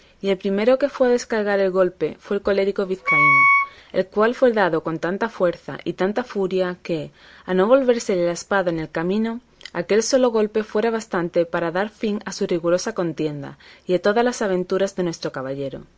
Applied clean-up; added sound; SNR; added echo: none; Wind instrument, woodwind instrument; -4 dB; none.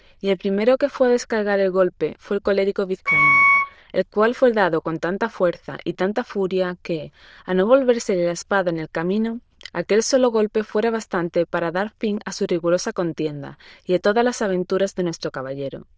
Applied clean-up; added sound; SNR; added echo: neural diffusion model UNIVERSE++.